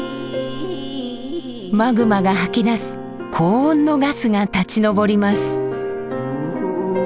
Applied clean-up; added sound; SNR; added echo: none; none; none; none.